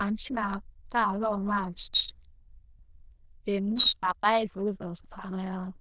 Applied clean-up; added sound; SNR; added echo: neural diffusion model UNIVERSE++.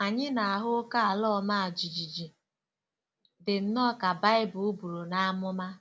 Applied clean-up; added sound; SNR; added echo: none; none; none; none.